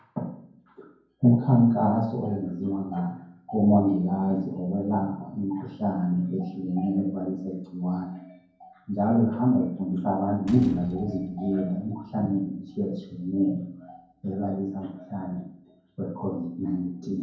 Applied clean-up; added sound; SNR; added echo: none; Slam; 19 dB; reverberation time 0.9 s.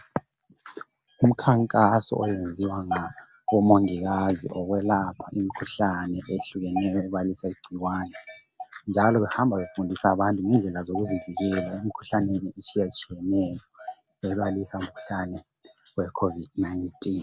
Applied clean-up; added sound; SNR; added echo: none; none; none; none.